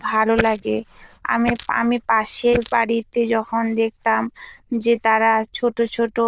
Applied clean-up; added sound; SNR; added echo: neural diffusion model UNIVERSE++.